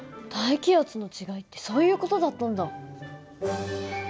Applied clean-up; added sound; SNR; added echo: none; none; none; none.